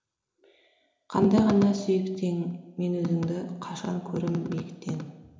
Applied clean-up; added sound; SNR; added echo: none; none; none; reverberation time 0.8 s.